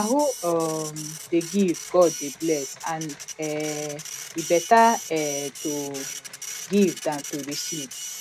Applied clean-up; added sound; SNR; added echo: none; Printer; 11 dB; none.